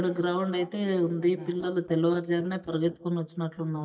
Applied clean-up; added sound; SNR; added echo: neural mask model DeepFilterNet 3.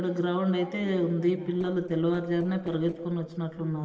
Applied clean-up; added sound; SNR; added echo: neural separator model SepFormer DNS4.